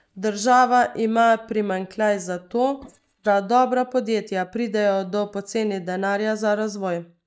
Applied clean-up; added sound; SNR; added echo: neural mask model DeepFilterNet 3.